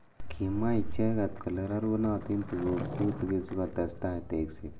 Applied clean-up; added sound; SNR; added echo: none; Skateboard; 14 dB; reverberation time 1.1 s.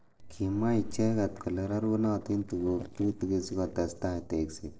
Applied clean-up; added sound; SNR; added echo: neural separator model SepFormer DNS4.